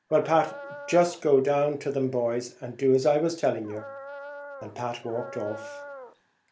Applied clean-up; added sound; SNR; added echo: none; Dog; 14 dB; none.